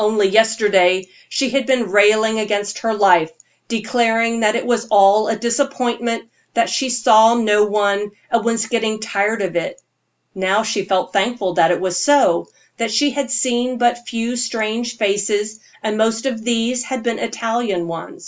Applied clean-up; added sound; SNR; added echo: none; none; none; none.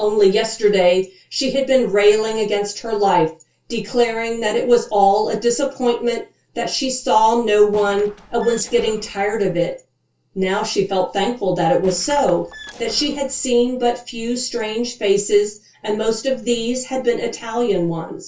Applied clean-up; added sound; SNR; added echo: neural separator model SepFormer DNS4.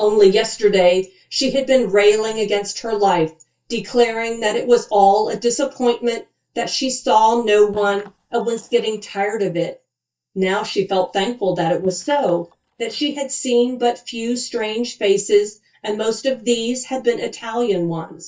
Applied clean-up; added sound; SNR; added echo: neural mask model DeepFilterNet 3.